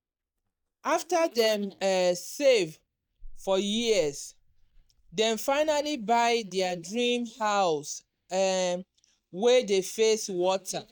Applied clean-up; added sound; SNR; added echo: neural mask model DeepFilterNet 3.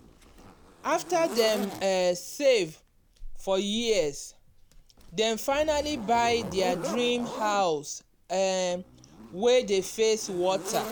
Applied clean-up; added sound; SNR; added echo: none; Zipper (clothing); 13 dB; none.